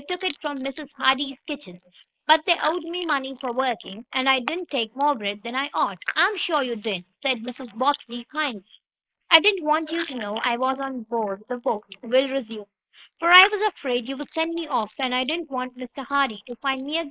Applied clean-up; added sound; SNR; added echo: neural mask model Resemble Enhance denoiser.